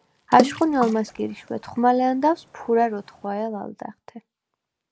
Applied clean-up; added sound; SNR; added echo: none; Water / Splash, splatter; 8 dB; none.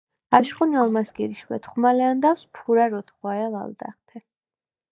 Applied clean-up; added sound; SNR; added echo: neural mask model DeepFilterNet 3.